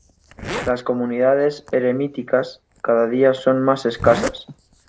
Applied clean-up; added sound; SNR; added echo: none; Zipper (clothing); 14 dB; none.